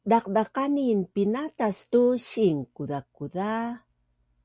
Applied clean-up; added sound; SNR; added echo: none; none; none; none.